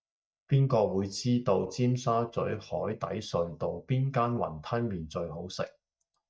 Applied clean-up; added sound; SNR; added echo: neural mask model DeepFilterNet 3.